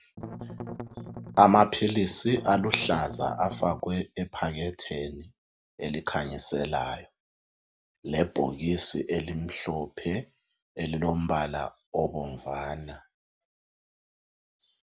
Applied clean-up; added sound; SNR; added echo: none; Strum; 13 dB; none.